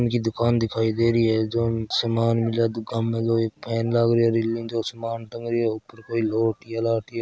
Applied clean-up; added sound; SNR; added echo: none; none; none; none.